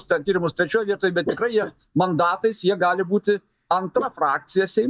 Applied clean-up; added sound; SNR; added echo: neural mask model DeepFilterNet 3.